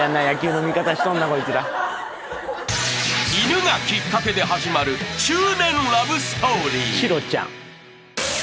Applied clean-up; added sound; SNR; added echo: none; none; none; none.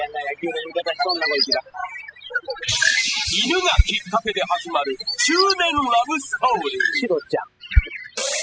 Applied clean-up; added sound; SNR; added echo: classical method spectral subtraction.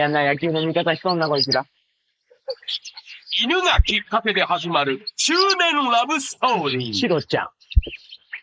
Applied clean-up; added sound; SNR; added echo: neural mask model Resemble Enhance denoiser.